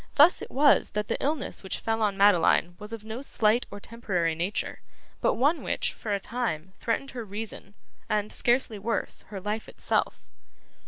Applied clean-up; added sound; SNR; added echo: none; none; none; none.